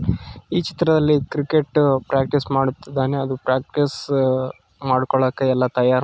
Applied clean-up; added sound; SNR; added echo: none; none; none; none.